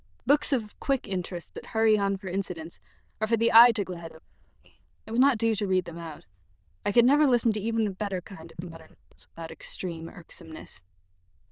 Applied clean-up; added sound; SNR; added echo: neural diffusion model UNIVERSE++.